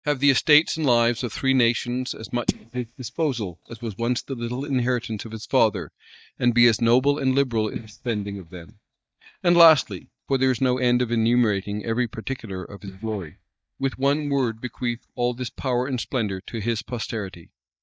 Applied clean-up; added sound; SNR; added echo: neural mask model DeepFilterNet 3.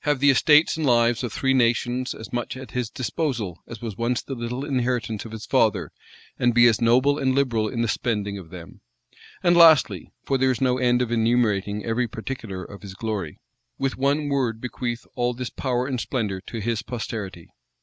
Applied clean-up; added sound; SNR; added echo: none; none; none; none.